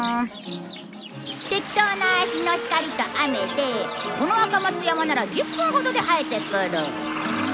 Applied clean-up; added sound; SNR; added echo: none; Livestock, farm animals, working animals; 13 dB; none.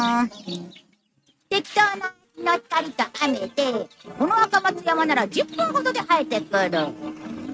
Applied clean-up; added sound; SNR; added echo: neural mask model RNNoise.